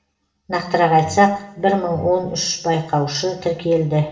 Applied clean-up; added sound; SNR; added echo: none; Breathing; 17 dB; reverberation time 0.7 s.